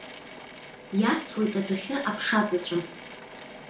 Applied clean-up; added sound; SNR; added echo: none; Drill / Mechanisms; 14 dB; reverberation time 0.3 s.